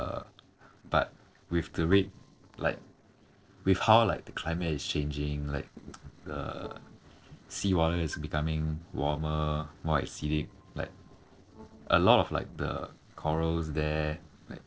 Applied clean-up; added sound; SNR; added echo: neural separator model SepFormer DNS4.